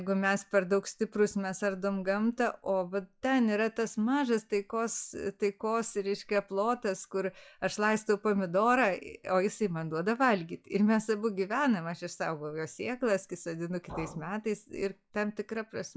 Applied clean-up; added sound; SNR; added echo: classical method log-MMSE.